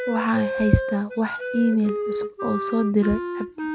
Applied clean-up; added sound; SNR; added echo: none; Wind instrument, woodwind instrument; 6 dB; none.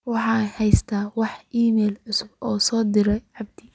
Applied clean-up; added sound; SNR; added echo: none; none; none; none.